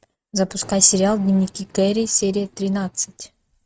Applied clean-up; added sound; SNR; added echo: neural mask model RNNoise.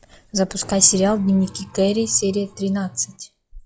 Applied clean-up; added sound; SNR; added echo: classical method log-MMSE.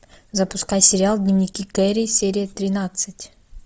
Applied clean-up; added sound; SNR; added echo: none; none; none; none.